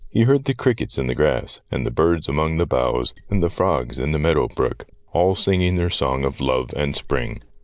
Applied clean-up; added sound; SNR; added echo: none; Liquid; 16 dB; none.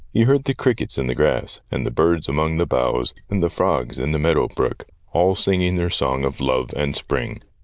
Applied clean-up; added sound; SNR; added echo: neural diffusion model UNIVERSE++.